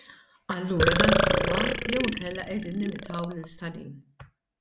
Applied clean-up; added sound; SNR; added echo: none; Burping, eructation; -5 dB; none.